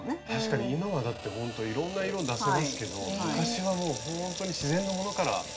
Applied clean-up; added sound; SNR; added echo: none; Sink (filling or washing) / Water tap, faucet; 10 dB; reverberation time 0.3 s.